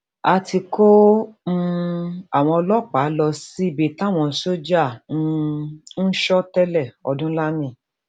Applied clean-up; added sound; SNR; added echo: none; none; none; none.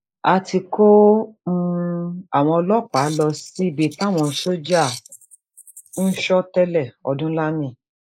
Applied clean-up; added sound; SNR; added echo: neural mask model Resemble Enhance denoiser.